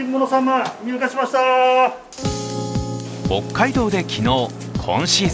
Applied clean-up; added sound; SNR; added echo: none; none; none; none.